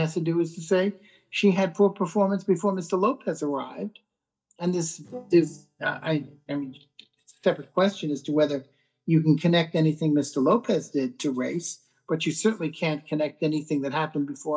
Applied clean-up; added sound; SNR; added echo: neural mask model DeepFilterNet 3.